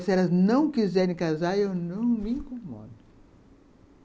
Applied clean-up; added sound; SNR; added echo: none; none; none; none.